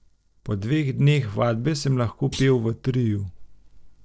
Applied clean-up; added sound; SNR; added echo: neural separator model SepFormer DNS4.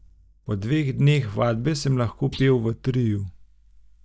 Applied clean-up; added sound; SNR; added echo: neural mask model DeepFilterNet 3.